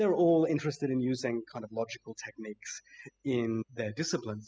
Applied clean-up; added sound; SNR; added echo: classical method spectral subtraction.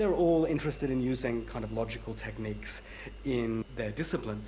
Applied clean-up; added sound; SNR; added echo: none; Engine; 14 dB; none.